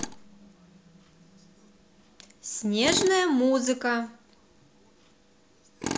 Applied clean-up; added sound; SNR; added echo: none; Tools; 10 dB; none.